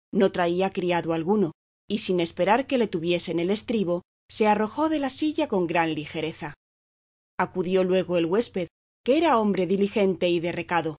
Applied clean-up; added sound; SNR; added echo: none; none; none; none.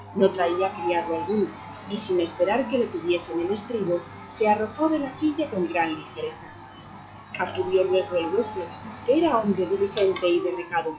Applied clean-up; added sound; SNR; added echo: classical method log-MMSE.